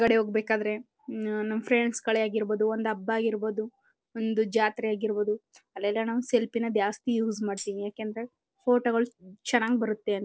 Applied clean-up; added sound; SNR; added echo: neural separator model SepFormer DNS4.